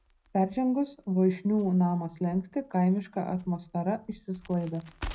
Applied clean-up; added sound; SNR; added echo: none; Crackle; 19 dB; reverberation time 0.3 s.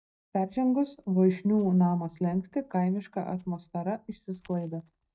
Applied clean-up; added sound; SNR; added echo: neural mask model DeepFilterNet 3.